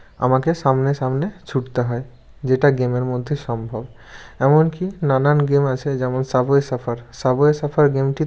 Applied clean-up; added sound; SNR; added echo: none; none; none; none.